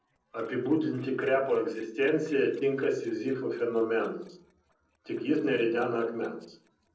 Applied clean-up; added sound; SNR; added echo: neural separator model SepFormer DNS4.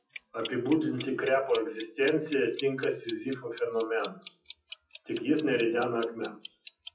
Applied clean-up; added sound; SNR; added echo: classical method WPE with log-MMSE.